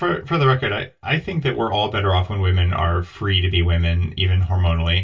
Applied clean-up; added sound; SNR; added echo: none; none; none; reverberation time 0.1 s.